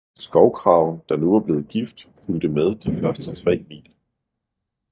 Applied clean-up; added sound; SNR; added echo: neural mask model DeepFilterNet 3.